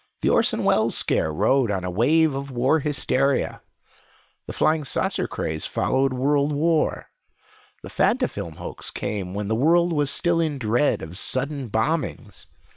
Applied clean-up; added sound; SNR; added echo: neural separator model SepFormer WHAM!.